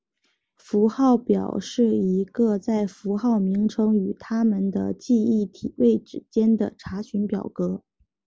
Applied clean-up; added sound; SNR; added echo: none; none; none; none.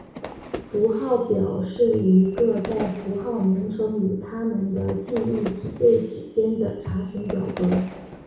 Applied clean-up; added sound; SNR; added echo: none; Fire / Fireworks; 14 dB; reverberation time 0.6 s.